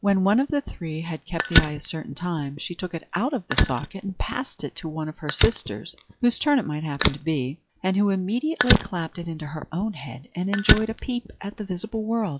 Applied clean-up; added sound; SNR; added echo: classical method log-MMSE.